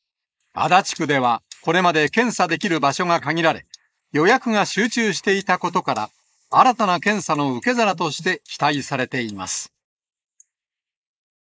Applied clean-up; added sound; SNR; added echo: neural mask model Resemble Enhance denoiser.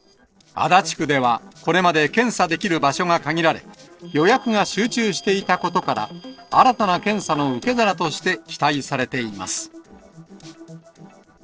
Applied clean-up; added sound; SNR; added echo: neural separator model SepFormer DNS4.